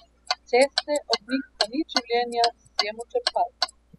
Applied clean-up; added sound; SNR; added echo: classical method spectral subtraction.